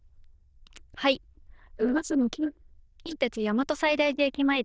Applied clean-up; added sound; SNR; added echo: neural diffusion model UNIVERSE++.